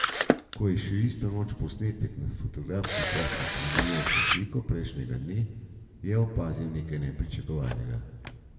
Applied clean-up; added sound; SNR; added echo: none; Camera; 2 dB; reverberation time 1.6 s.